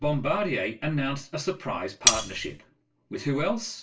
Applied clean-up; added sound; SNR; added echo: none; Cutlery, silverware; -5 dB; reverberation time 0.2 s.